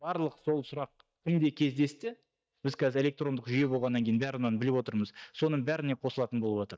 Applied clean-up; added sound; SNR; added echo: neural mask model DeepFilterNet 3.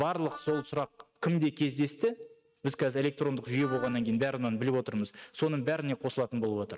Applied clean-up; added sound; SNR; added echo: neural mask model RNNoise.